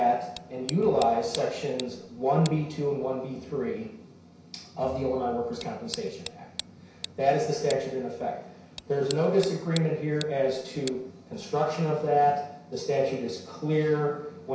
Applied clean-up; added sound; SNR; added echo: none; Tick; 16 dB; reverberation time 0.6 s.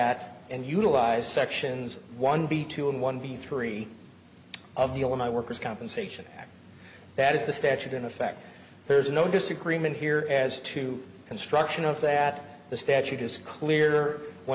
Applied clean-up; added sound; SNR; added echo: none; none; none; none.